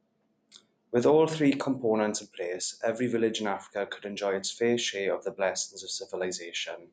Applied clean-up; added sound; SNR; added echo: none; none; none; none.